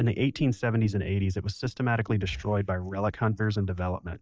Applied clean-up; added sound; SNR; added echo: neural mask model DeepFilterNet 3.